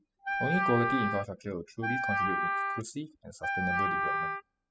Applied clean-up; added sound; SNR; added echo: classical method spectral subtraction.